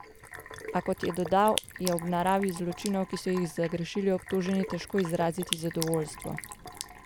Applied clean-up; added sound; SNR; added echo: none; Sink (filling or washing); 11 dB; none.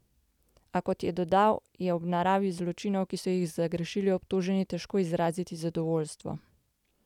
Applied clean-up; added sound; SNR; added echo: none; none; none; none.